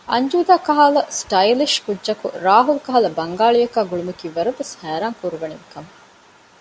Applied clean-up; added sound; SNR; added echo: none; none; none; none.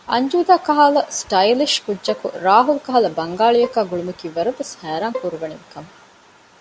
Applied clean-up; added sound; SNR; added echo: none; Bowed string instrument; 17 dB; none.